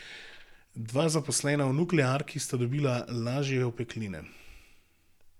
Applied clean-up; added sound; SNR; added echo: none; none; none; none.